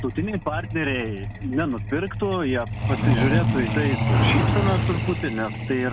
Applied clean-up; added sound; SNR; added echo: none; Truck; -2 dB; none.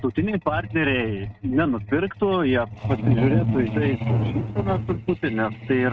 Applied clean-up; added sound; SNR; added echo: neural mask model RNNoise.